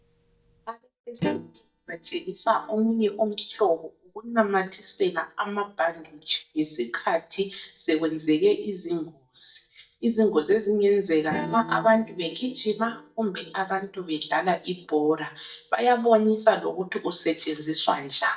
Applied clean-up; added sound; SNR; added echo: neural mask model DeepFilterNet 3.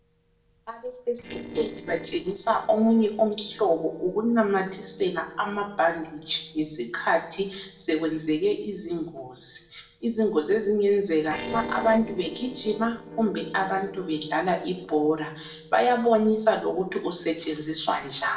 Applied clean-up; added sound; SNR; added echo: neural separator model SepFormer DNS4.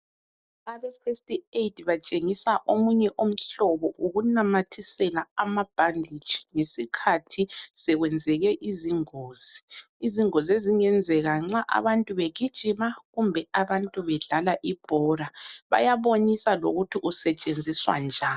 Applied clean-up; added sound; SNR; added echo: none; none; none; none.